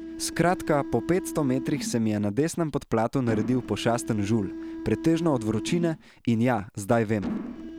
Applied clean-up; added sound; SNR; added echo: none; Mechanisms; 10 dB; none.